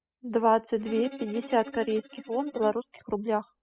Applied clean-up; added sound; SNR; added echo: classical method spectral subtraction.